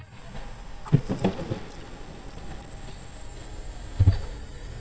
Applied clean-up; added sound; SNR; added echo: neural mask model DeepFilterNet 3.